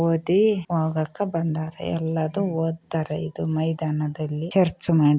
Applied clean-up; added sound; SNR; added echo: none; none; none; none.